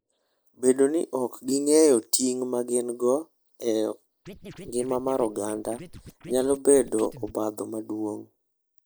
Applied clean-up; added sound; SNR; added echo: neural mask model Resemble Enhance denoiser.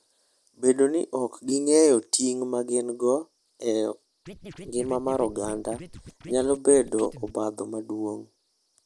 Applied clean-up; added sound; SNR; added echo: none; Scratching (performance technique); 17 dB; none.